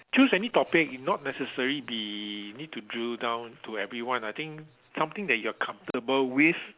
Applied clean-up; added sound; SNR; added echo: none; none; none; none.